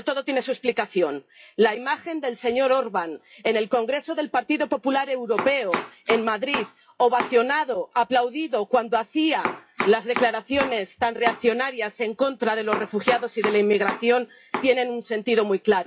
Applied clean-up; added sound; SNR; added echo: classical method WPE with log-MMSE.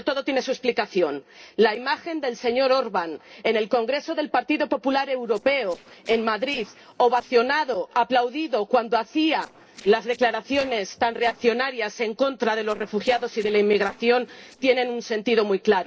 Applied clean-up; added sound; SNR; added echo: neural separator model SepFormer DNS4.